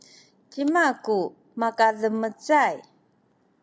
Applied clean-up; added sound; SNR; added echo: none; none; none; none.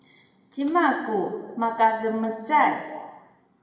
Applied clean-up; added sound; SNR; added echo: none; none; none; reverberation time 1.2 s.